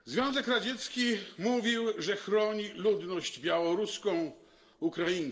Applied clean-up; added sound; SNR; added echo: neural separator model SepFormer DNS4.